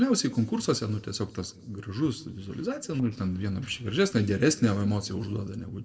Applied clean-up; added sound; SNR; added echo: neural separator model SepFormer DNS4.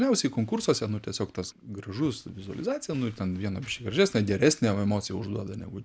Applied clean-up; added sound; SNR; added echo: none; none; none; none.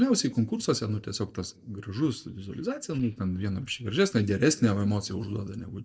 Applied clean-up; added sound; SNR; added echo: neural mask model DeepFilterNet 3.